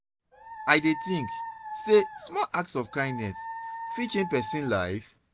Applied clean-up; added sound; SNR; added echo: none; Dog; 10 dB; none.